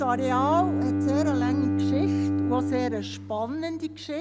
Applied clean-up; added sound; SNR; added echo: none; Bowed string instrument; -2 dB; none.